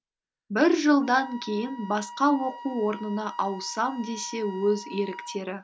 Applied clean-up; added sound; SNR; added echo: none; Wind instrument, woodwind instrument; 16 dB; none.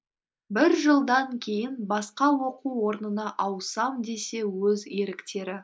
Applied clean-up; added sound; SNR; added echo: neural mask model Resemble Enhance denoiser.